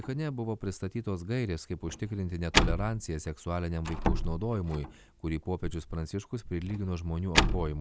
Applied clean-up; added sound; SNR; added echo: none; Slam; 1 dB; none.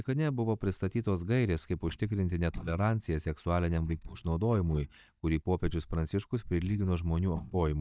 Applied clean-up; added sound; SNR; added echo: neural mask model DeepFilterNet 3.